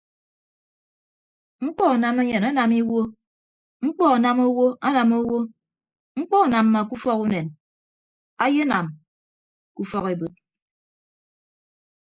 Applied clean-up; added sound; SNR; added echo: neural mask model Resemble Enhance denoiser.